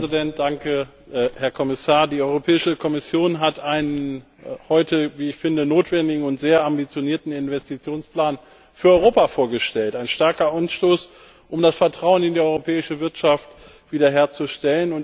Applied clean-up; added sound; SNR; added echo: none; none; none; none.